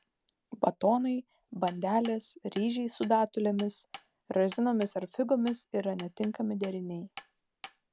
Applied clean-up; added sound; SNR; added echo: none; Hammer; 19 dB; none.